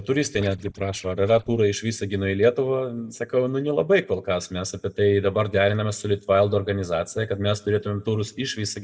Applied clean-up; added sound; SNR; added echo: neural mask model DeepFilterNet 3.